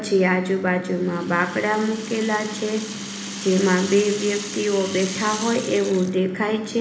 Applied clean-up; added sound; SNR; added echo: none; Rattle (instrument); 13 dB; reverberation time 1.1 s.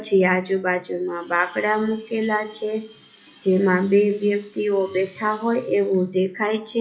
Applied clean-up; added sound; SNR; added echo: classical method WPE with log-MMSE.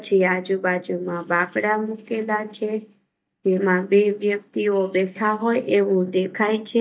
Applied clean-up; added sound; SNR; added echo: neural mask model DeepFilterNet 3.